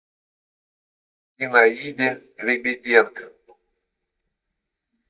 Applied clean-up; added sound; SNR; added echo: neural mask model DeepFilterNet 3.